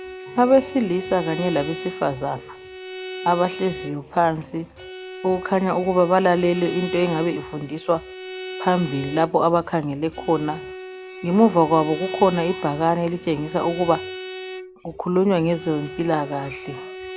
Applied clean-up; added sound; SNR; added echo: none; Bowed string instrument; 12 dB; none.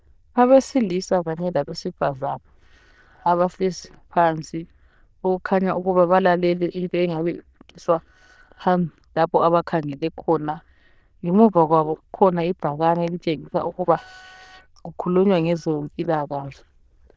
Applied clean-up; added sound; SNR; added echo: neural diffusion model UNIVERSE++.